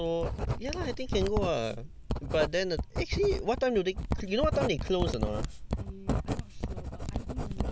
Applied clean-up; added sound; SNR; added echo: none; Writing; 1 dB; none.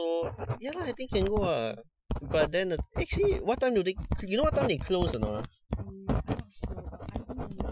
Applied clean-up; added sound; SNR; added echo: classical method Wiener filter.